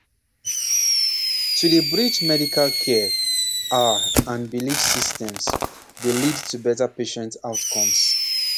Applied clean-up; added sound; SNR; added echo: none; Fireworks; -1 dB; none.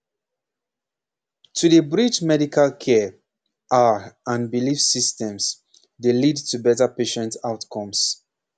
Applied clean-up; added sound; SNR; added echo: none; none; none; none.